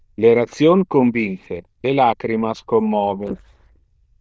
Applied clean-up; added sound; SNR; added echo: neural diffusion model UNIVERSE++.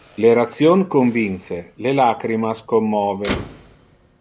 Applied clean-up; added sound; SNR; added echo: none; Motor vehicle (road); 16 dB; none.